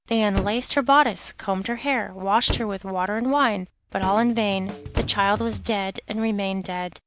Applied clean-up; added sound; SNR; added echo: none; Slam + Drum kit; 12 dB; none.